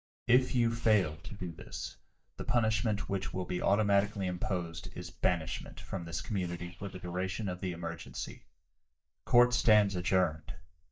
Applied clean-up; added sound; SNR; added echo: neural mask model DeepFilterNet 3.